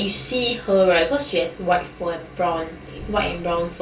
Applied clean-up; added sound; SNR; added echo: none; none; none; reverberation time 0.2 s.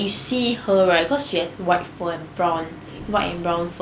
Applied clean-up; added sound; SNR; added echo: none; none; none; none.